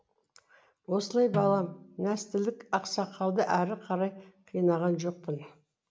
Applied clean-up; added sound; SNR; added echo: none; Snare drum; 11 dB; none.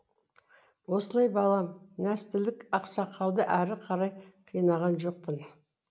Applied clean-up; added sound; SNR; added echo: none; none; none; none.